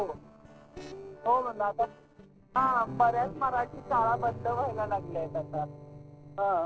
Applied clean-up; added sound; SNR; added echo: neural separator model SepFormer DNS4.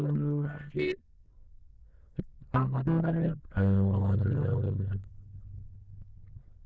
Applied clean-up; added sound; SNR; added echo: neural diffusion model UNIVERSE++.